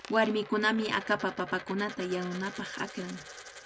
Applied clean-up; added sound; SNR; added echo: none; Coin (dropping); 14 dB; none.